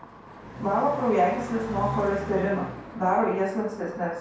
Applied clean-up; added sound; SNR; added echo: none; Car passing by; 12 dB; reverberation time 0.5 s.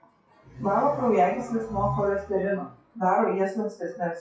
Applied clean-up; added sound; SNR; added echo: classical method WPE with log-MMSE.